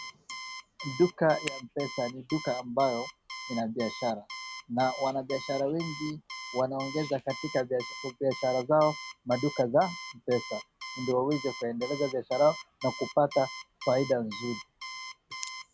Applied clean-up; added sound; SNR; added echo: none; Alarm; 12 dB; none.